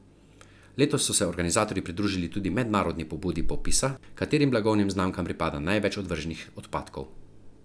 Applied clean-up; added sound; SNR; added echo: none; none; none; none.